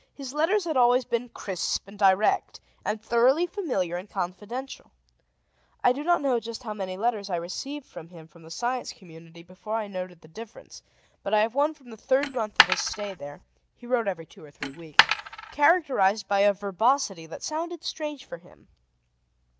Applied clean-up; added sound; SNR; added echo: none; Coin (dropping); -1 dB; none.